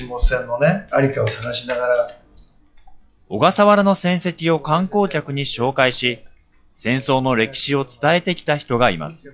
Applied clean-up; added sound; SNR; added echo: classical method log-MMSE.